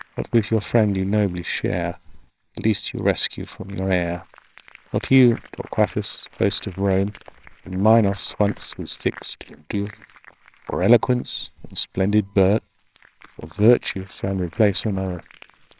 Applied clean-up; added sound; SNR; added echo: neural separator model SepFormer WHAMR!.